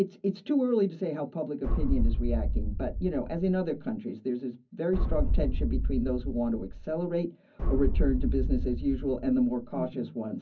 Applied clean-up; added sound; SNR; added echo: none; Boom; -2 dB; reverberation time 0.4 s.